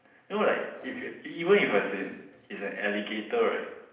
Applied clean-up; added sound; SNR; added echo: none; none; none; reverberation time 0.8 s.